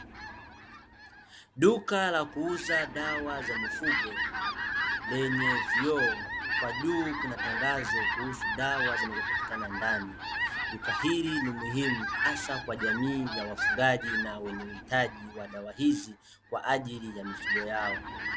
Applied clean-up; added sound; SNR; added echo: none; Fowl; 1 dB; none.